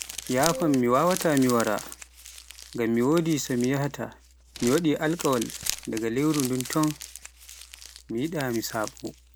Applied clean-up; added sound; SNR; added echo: none; Crumpling, crinkling + Wind instrument, woodwind instrument; 12 dB; none.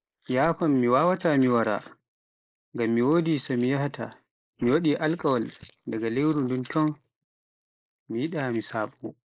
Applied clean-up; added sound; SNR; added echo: neural mask model Resemble Enhance denoiser.